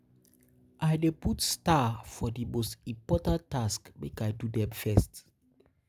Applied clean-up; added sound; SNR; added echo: none; none; none; none.